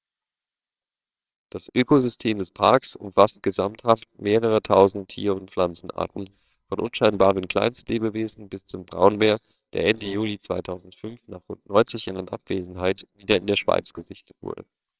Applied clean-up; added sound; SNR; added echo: neural separator model SepFormer WHAMR!.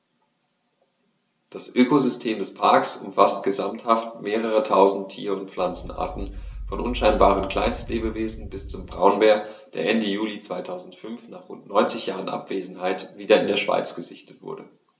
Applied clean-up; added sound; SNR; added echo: none; Thunder / Wind; 10 dB; reverberation time 0.2 s.